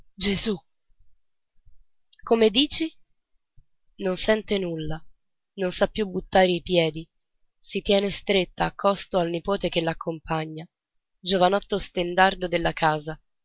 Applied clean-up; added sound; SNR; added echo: none; none; none; none.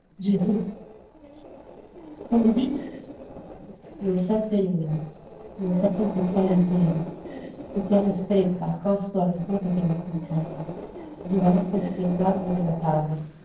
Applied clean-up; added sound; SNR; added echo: neural separator model SepFormer DNS4.